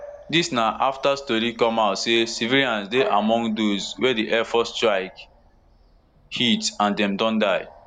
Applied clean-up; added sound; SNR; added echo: none; Bark / Bird vocalization, bird call, bird song; 19 dB; none.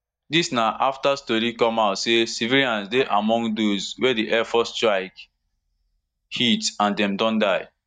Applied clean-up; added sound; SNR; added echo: neural mask model DeepFilterNet 3.